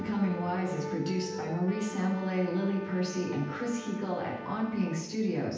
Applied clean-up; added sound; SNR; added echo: none; Trumpet; 16 dB; reverberation time 0.9 s.